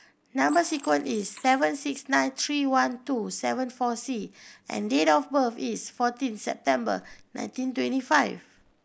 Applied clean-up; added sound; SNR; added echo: neural mask model Resemble Enhance denoiser.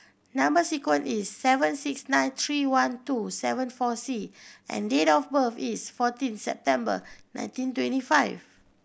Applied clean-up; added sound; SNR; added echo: none; none; none; none.